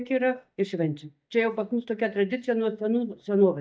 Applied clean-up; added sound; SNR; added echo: neural mask model DeepFilterNet 3.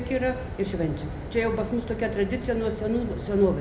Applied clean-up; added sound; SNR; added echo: none; Fire; 8 dB; reverberation time 0.9 s.